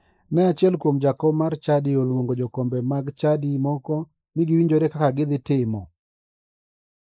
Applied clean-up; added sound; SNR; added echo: neural mask model Resemble Enhance denoiser.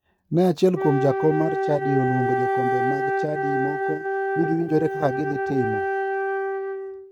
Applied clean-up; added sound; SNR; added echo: neural mask model RNNoise.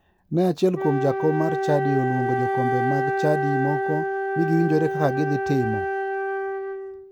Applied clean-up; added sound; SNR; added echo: none; Wind instrument, woodwind instrument; 1 dB; none.